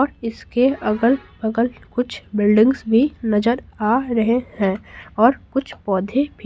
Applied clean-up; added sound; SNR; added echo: none; none; none; none.